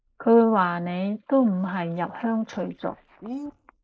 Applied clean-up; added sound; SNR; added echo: neural mask model Resemble Enhance denoiser.